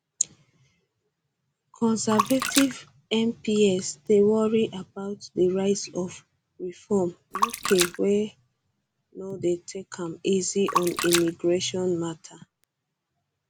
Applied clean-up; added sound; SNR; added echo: none; Splash, splatter; 5 dB; none.